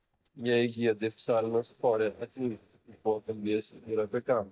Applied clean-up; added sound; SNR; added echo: neural mask model DeepFilterNet 3.